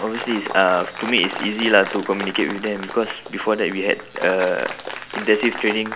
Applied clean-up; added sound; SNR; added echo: none; Applause; 11 dB; none.